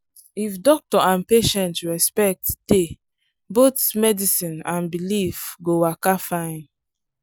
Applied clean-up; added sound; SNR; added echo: none; none; none; none.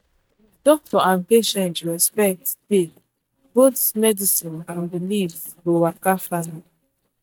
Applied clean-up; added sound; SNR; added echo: neural mask model DeepFilterNet 3.